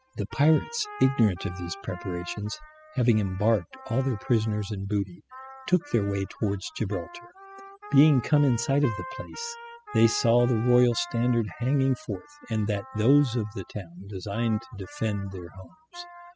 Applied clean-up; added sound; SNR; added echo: classical method spectral subtraction.